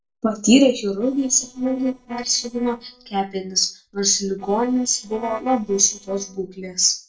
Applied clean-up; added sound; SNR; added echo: neural separator model SepFormer DNS4.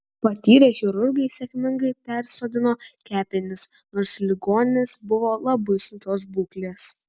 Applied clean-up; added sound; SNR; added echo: none; none; none; none.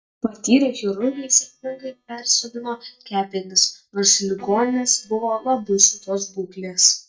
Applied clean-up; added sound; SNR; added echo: neural mask model DeepFilterNet 3.